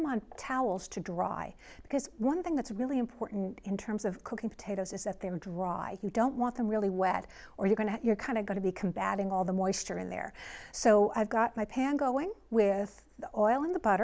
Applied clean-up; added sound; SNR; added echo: none; none; none; none.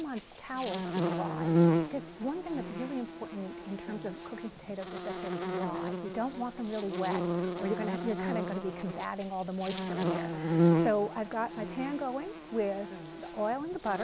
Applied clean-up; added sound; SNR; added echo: none; Buzz; -3 dB; none.